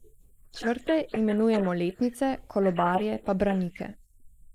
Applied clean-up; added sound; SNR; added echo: neural mask model Resemble Enhance denoiser.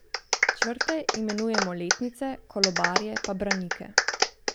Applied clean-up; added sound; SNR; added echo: none; Clapping; -3 dB; none.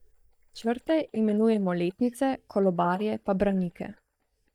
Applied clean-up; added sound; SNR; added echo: neural mask model DeepFilterNet 3.